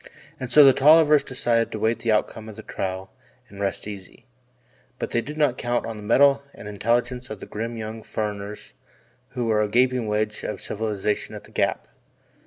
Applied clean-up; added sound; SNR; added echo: none; none; none; none.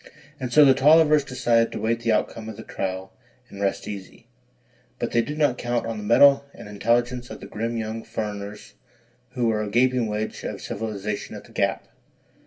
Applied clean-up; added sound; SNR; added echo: none; none; none; reverberation time 0.2 s.